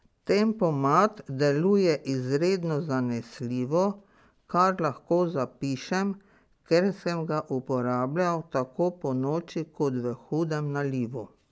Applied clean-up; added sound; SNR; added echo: none; none; none; none.